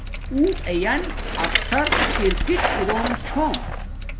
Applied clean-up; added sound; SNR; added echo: none; Sink (filling or washing) + Bicycle; -1 dB; none.